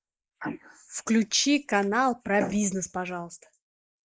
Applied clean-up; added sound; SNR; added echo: neural mask model Resemble Enhance denoiser.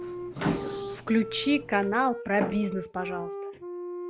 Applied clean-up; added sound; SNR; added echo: none; Microwave oven + Wind instrument, woodwind instrument; 6 dB; none.